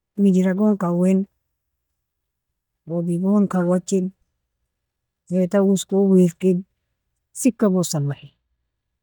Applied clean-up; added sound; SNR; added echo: neural mask model DeepFilterNet 3.